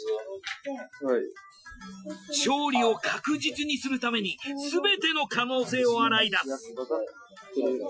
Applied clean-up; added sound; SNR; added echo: classical method Wiener filter.